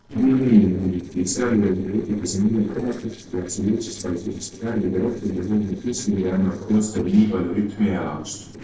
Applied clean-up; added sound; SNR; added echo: neural separator model SepFormer DNS4.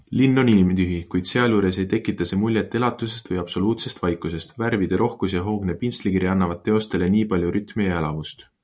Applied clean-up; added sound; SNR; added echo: none; none; none; none.